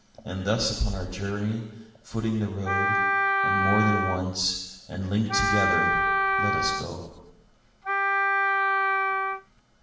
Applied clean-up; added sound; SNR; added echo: none; Wind instrument, woodwind instrument; -5 dB; reverberation time 1.0 s.